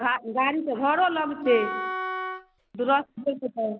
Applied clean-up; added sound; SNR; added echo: none; Wind instrument, woodwind instrument; 8 dB; none.